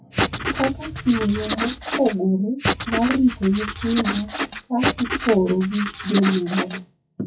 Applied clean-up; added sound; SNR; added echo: classical method WPE with log-MMSE.